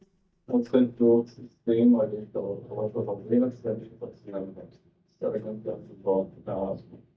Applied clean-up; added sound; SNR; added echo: neural mask model DeepFilterNet 3.